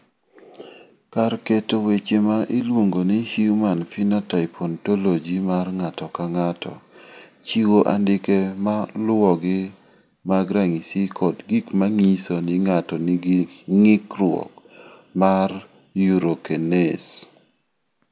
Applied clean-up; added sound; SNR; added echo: none; none; none; none.